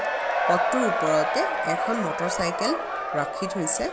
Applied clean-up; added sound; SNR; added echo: none; Crowd / Cheering; -2 dB; none.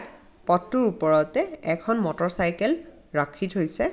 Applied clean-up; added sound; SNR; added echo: none; none; none; none.